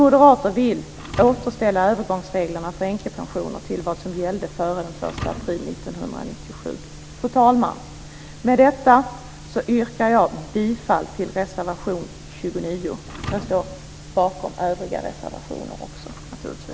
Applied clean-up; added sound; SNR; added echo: none; Thump, thud; 17 dB; none.